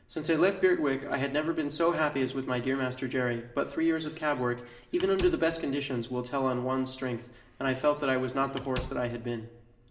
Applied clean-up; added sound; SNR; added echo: none; Squeak / Slam; 15 dB; reverberation time 0.9 s.